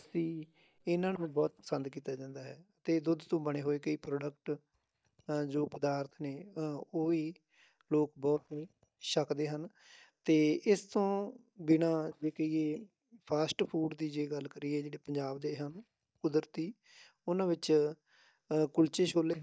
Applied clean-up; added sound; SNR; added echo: neural mask model DeepFilterNet 3.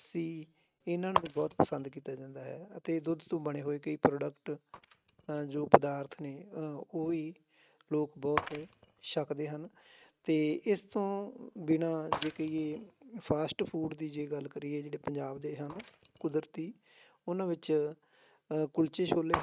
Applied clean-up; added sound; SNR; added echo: neural mask model RNNoise.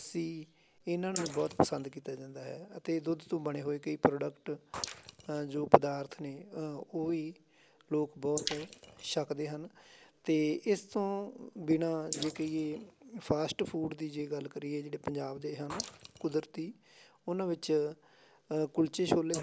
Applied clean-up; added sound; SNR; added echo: neural mask model Resemble Enhance denoiser.